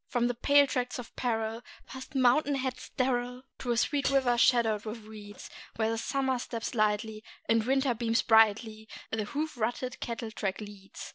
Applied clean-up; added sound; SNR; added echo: none; Shatter / Crushing; 15 dB; none.